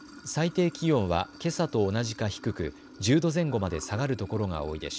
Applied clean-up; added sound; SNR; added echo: none; Sink (filling or washing) / Water; 19 dB; none.